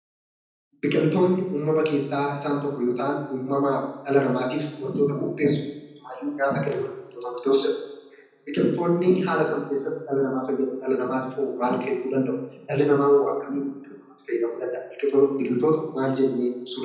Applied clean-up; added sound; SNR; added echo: none; none; none; reverberation time 0.9 s.